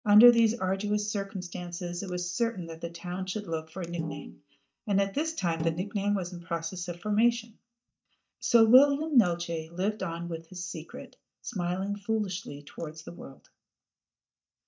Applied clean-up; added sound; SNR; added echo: neural mask model DeepFilterNet 3.